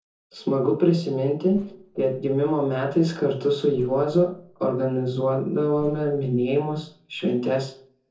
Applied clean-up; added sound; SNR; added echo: neural separator model SepFormer DNS4.